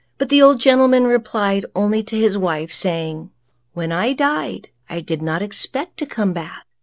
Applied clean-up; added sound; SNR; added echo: none; none; none; none.